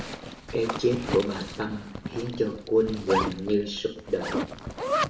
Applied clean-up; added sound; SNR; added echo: none; Zipper (clothing); 4 dB; reverberation time 0.6 s.